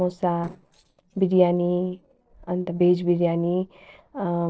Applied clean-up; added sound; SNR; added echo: neural separator model SepFormer DNS4.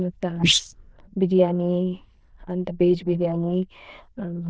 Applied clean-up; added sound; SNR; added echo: neural diffusion model UNIVERSE++.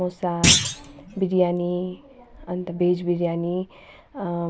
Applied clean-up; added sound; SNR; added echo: none; Thump, thud; -2 dB; none.